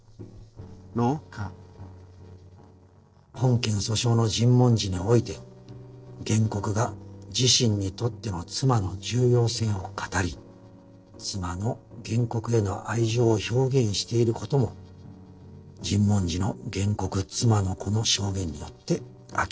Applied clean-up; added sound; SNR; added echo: neural separator model SepFormer DNS4.